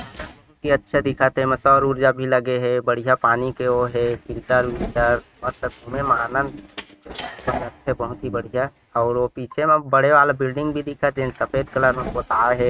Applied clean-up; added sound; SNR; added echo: neural mask model RNNoise.